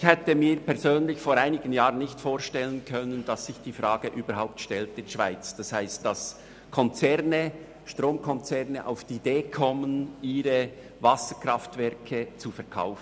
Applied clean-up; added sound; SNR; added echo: none; none; none; none.